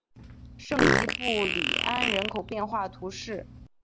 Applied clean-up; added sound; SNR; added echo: none; Fart; -3 dB; none.